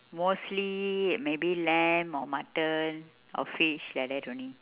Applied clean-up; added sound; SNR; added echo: none; none; none; none.